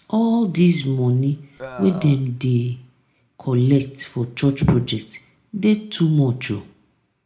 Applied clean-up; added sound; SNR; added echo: none; Burping, eructation; 14 dB; reverberation time 0.3 s.